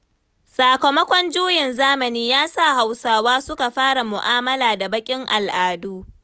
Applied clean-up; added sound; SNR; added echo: none; none; none; none.